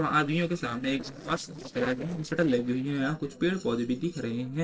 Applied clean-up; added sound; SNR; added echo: neural separator model SepFormer DNS4.